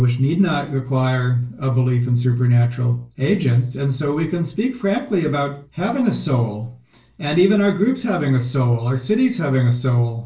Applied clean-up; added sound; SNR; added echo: none; none; none; reverberation time 0.3 s.